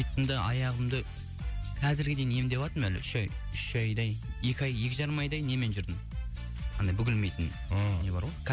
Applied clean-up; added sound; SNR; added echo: none; none; none; none.